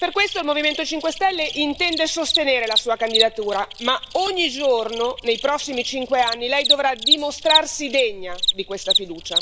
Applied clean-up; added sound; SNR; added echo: none; Cricket; 4 dB; none.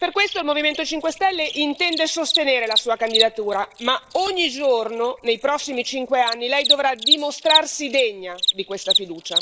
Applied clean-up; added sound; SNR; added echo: neural mask model Resemble Enhance denoiser.